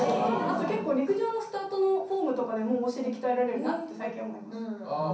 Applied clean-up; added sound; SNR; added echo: none; none; none; reverberation time 0.6 s.